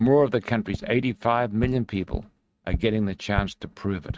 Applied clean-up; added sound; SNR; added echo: neural mask model RNNoise.